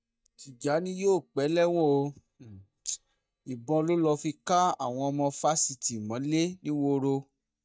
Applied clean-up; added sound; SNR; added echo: neural mask model DeepFilterNet 3.